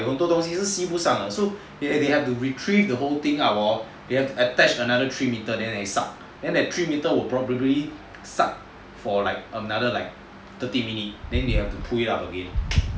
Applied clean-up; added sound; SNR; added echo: none; none; none; none.